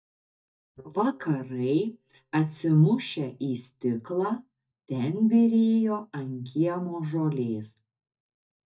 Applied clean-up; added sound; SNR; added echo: neural mask model DeepFilterNet 3.